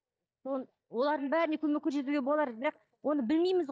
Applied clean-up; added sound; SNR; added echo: neural mask model DeepFilterNet 3.